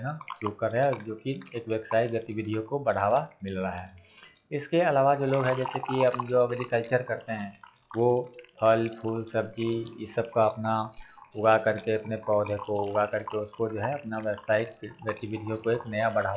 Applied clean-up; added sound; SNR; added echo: classical method log-MMSE.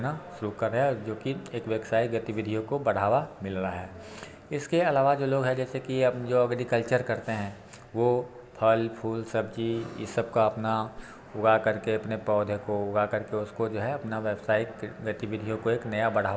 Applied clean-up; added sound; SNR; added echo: none; none; none; none.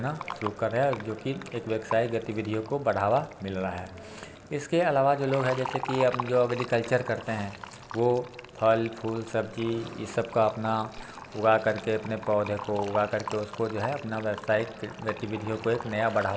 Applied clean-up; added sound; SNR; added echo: none; Fill (with liquid); 13 dB; none.